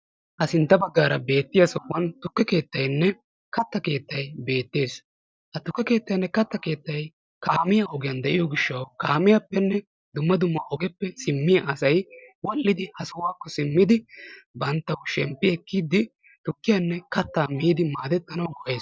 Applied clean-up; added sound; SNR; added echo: none; none; none; none.